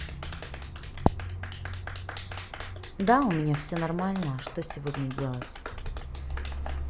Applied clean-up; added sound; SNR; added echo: none; Clapping; 12 dB; none.